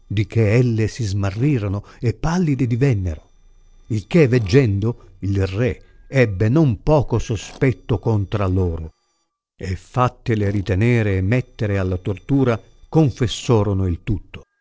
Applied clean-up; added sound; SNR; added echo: neural separator model SepFormer DNS4.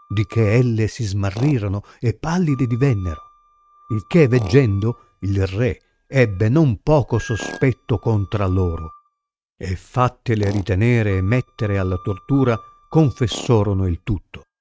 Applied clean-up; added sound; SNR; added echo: neural mask model RNNoise.